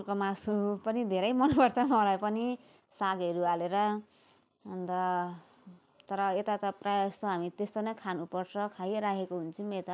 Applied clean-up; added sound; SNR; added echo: none; none; none; none.